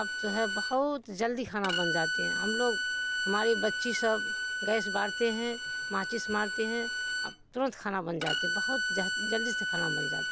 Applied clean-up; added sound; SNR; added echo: none; Bowed string instrument; 0 dB; none.